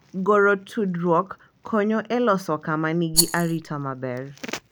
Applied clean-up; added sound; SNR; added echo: none; Rattle; 2 dB; none.